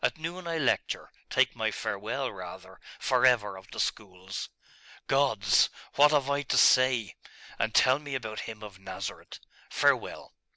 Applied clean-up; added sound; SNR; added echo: none; none; none; none.